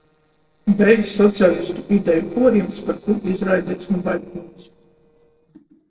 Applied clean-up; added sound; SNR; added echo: neural separator model SepFormer DNS4.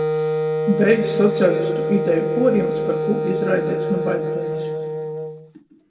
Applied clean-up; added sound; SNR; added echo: none; Wind instrument, woodwind instrument; 1 dB; reverberation time 1.7 s.